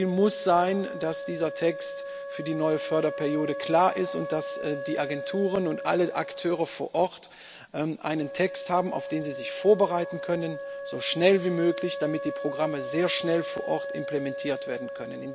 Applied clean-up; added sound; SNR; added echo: none; Wind instrument, woodwind instrument; 8 dB; none.